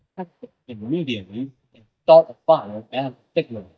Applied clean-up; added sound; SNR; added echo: neural mask model DeepFilterNet 3.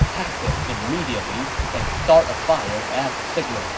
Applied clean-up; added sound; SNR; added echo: none; Water; 2 dB; reverberation time 0.4 s.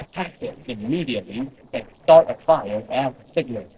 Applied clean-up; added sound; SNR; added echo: neural separator model SepFormer DNS4.